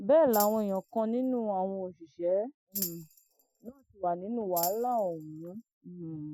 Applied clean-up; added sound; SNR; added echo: classical method Wiener filter.